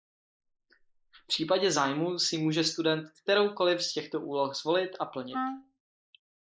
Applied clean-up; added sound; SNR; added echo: neural mask model Resemble Enhance denoiser.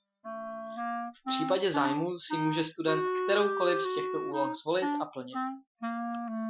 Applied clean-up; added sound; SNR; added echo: classical method Wiener filter.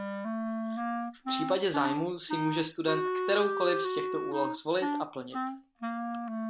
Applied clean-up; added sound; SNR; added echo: none; Wind instrument, woodwind instrument; 1 dB; none.